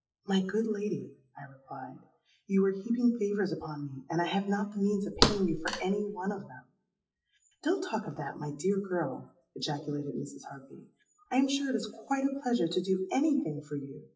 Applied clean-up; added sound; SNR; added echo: classical method WPE with log-MMSE.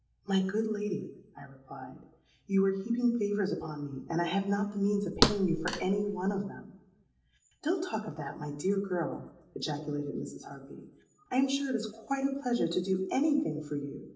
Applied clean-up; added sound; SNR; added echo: none; Thump, thud; 0 dB; reverberation time 0.6 s.